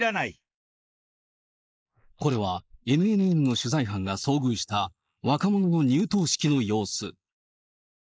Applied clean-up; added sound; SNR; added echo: neural mask model Resemble Enhance denoiser.